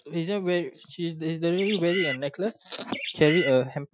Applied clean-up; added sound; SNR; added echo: classical method Wiener filter.